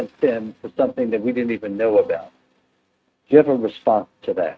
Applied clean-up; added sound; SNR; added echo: neural mask model RNNoise.